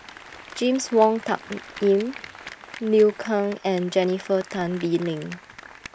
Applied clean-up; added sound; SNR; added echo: none; Applause; 18 dB; none.